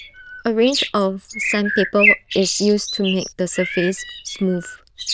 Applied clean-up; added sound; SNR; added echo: neural diffusion model UNIVERSE++.